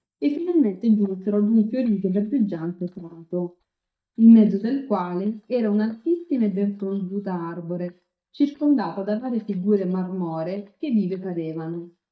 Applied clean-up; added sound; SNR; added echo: neural mask model DeepFilterNet 3.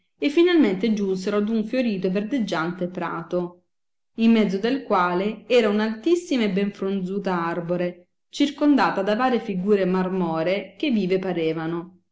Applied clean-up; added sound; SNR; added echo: none; none; none; none.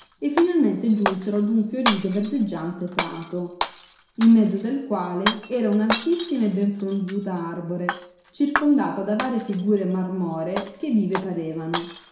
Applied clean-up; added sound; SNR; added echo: none; Shatter; 7 dB; reverberation time 0.7 s.